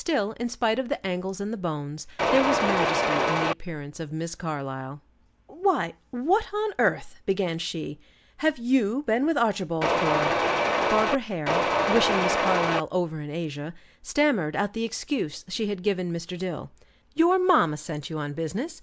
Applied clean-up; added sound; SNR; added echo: none; Mechanisms; -4 dB; none.